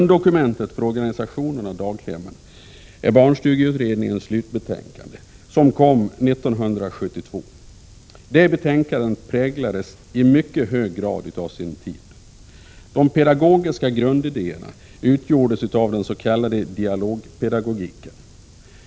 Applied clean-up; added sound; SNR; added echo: none; none; none; none.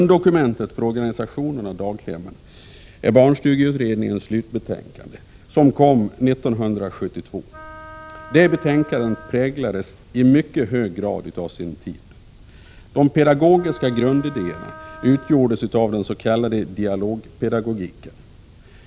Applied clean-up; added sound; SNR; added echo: none; Wind instrument, woodwind instrument; 19 dB; none.